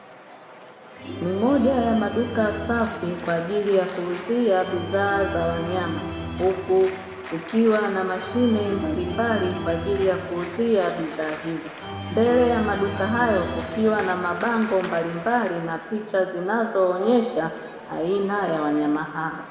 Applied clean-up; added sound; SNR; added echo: none; Organ; 10 dB; reverberation time 2.0 s.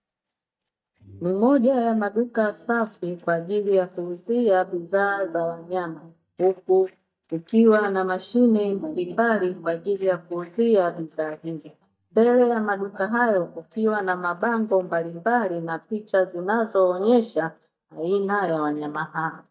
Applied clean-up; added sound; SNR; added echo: neural mask model DeepFilterNet 3.